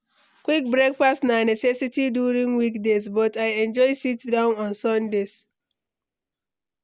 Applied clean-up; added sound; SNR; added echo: none; none; none; none.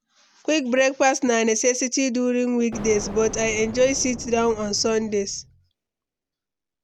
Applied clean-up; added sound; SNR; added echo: none; Explosion; 14 dB; none.